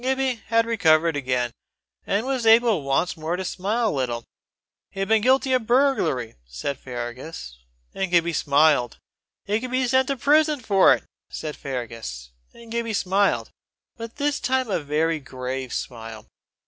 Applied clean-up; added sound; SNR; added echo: none; none; none; none.